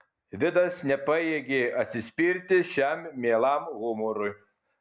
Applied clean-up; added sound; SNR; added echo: none; none; none; none.